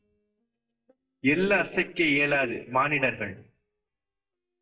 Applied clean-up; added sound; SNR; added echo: neural mask model DeepFilterNet 3.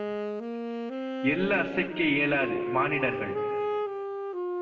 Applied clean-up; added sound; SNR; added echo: none; Wind instrument, woodwind instrument; 2 dB; reverberation time 1.7 s.